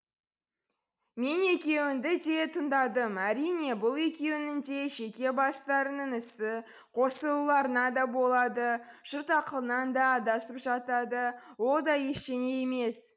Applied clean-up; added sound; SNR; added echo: none; none; none; none.